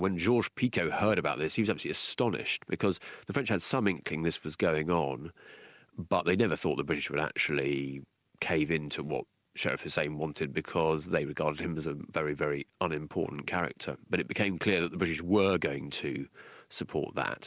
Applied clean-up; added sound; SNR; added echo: none; none; none; none.